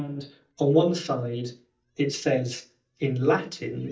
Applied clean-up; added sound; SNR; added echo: neural mask model DeepFilterNet 3.